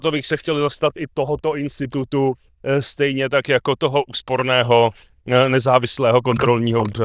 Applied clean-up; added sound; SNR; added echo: neural diffusion model UNIVERSE++.